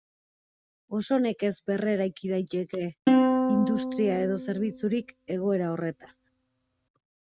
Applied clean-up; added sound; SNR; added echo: neural mask model RNNoise.